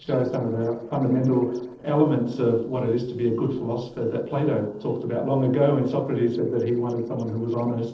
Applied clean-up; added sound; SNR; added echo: neural separator model SepFormer DNS4.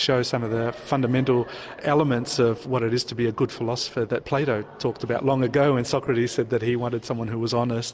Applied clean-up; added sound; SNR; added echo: none; none; none; none.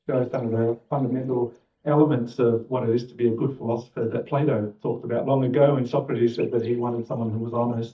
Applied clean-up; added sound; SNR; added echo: neural mask model DeepFilterNet 3.